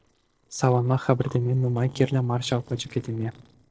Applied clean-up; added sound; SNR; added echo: neural separator model SepFormer DNS4.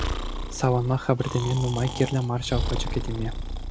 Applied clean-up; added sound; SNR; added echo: none; Breathing; 4 dB; none.